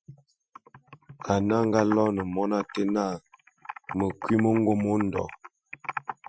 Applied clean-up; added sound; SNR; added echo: classical method Wiener filter.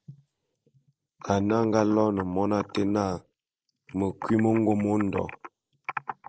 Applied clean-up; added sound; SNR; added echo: neural mask model Resemble Enhance denoiser.